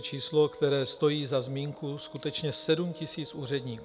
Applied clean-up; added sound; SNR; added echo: none; Brass instrument; 19 dB; none.